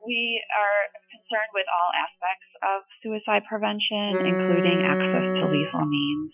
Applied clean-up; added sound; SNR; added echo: classical method Wiener filter.